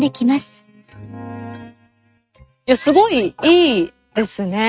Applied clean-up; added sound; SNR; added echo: neural mask model RNNoise.